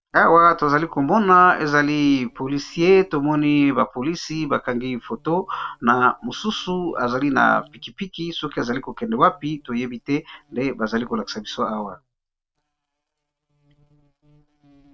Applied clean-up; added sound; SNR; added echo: neural mask model RNNoise.